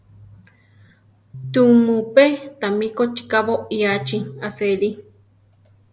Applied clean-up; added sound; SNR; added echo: none; Piano; 17 dB; none.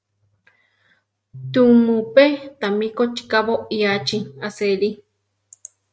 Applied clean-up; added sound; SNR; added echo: neural mask model RNNoise.